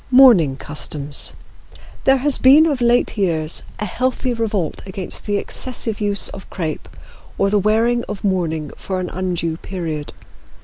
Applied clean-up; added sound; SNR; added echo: none; none; none; none.